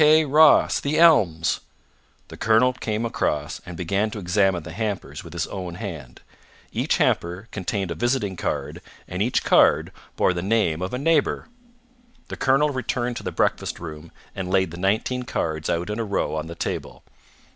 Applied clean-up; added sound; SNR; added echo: none; none; none; none.